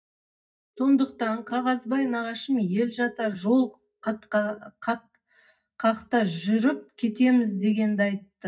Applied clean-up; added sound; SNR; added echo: neural mask model DeepFilterNet 3.